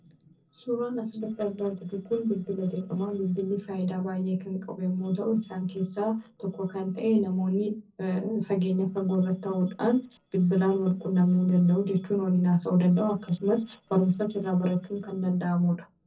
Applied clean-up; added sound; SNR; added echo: neural separator model SepFormer DNS4.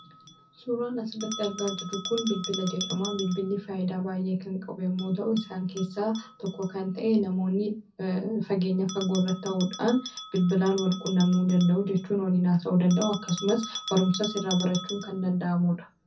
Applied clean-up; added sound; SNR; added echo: none; Bell; 14 dB; reverberation time 0.3 s.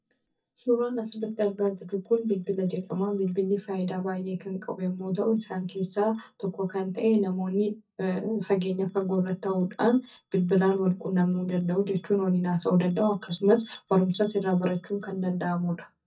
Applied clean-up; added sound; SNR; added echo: neural mask model DeepFilterNet 3.